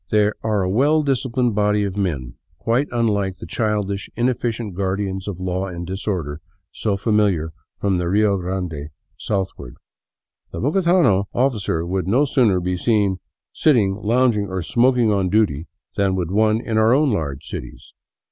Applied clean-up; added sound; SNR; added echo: none; none; none; none.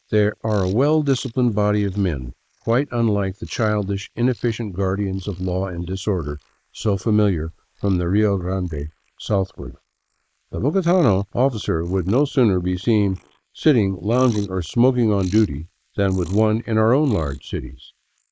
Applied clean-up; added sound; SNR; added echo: neural mask model Resemble Enhance denoiser.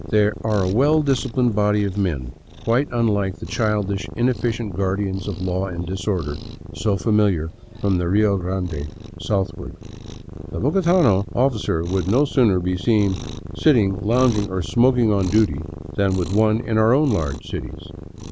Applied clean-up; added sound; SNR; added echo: none; Cat; 12 dB; none.